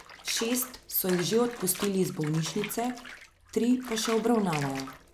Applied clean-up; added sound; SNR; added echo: none; Bathtub (filling or washing) / Water; 13 dB; none.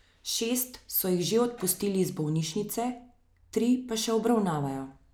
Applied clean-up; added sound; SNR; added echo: none; none; none; none.